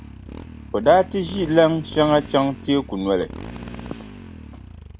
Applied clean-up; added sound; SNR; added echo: none; Motorcycle; 15 dB; none.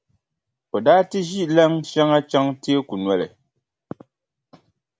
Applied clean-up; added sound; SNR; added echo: none; none; none; none.